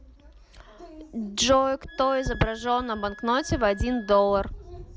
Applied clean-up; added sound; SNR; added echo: none; Wind instrument, woodwind instrument; 20 dB; none.